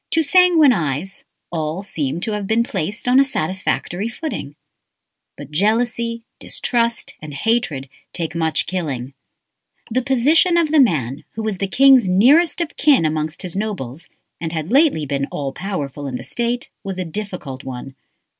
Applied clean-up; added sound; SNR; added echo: none; none; none; none.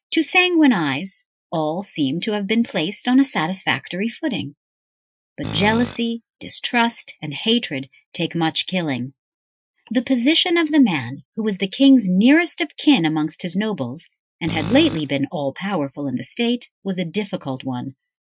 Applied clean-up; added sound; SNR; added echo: classical method Wiener filter.